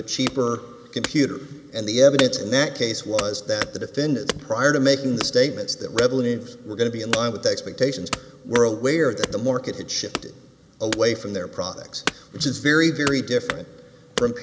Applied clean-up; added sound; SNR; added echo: none; Wood / Domestic sounds, home sounds; 12 dB; none.